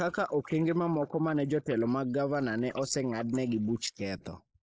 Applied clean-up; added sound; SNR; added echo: neural mask model Resemble Enhance denoiser.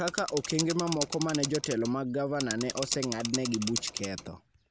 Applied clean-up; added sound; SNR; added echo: none; Mechanisms / Bicycle; 6 dB; none.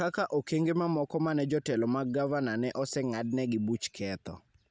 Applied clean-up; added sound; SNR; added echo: none; none; none; none.